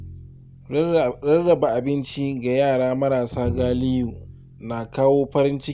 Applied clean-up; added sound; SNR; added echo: none; Bowed string instrument; 16 dB; none.